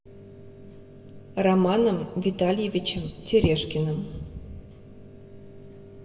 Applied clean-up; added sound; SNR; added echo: none; none; none; reverberation time 1.1 s.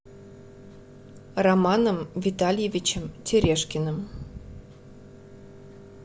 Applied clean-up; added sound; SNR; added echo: none; none; none; none.